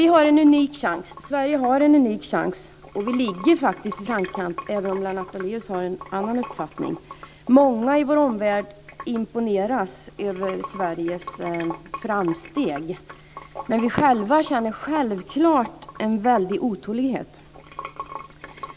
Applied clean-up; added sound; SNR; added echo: none; Sink (filling or washing) / Water; 17 dB; none.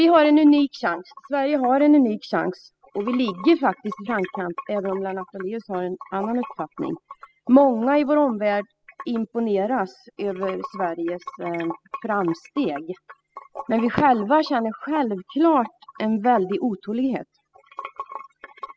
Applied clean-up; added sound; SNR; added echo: classical method spectral subtraction.